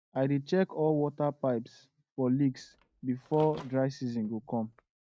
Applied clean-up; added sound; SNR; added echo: neural mask model RNNoise.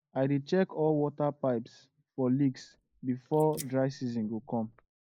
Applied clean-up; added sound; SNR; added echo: neural mask model Resemble Enhance denoiser.